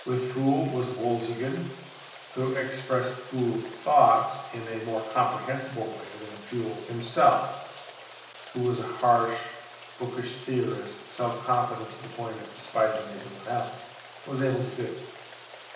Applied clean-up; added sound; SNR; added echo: none; Rain; 16 dB; reverberation time 0.9 s.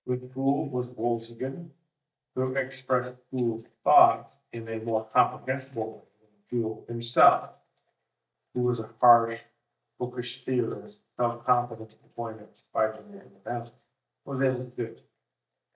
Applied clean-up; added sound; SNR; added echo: neural mask model DeepFilterNet 3.